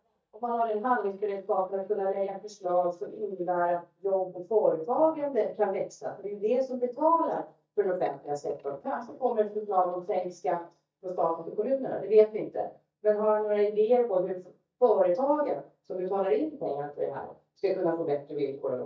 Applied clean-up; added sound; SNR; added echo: neural mask model DeepFilterNet 3.